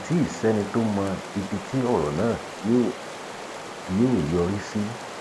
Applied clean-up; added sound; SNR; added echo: none; Stream; 11 dB; none.